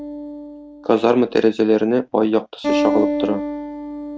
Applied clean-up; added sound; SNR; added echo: neural mask model RNNoise.